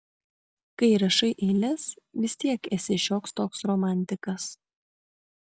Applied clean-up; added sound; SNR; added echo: none; none; none; none.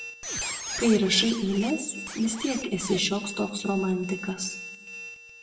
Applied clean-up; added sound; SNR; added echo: none; Squeak; 10 dB; reverberation time 0.7 s.